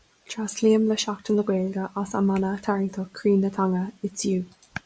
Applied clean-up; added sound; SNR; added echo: none; none; none; none.